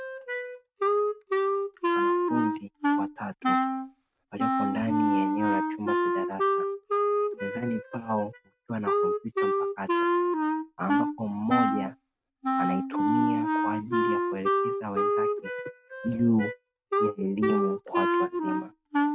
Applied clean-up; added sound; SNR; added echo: neural mask model RNNoise.